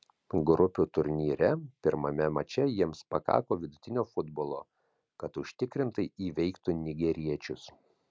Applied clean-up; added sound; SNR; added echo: none; none; none; none.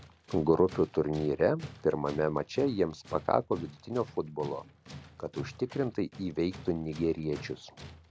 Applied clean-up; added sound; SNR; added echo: none; Tools; 17 dB; none.